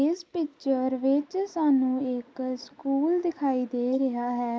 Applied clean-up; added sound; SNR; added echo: neural mask model Resemble Enhance denoiser.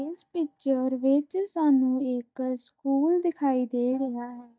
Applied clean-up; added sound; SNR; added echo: neural mask model DeepFilterNet 3.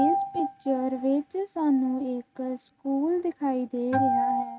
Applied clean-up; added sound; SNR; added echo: neural mask model RNNoise.